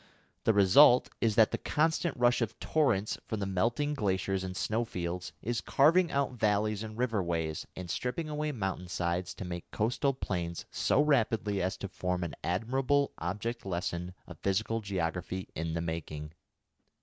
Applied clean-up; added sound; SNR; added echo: none; none; none; none.